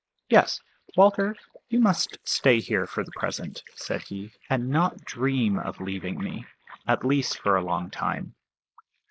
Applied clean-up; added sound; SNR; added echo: neural mask model Resemble Enhance denoiser.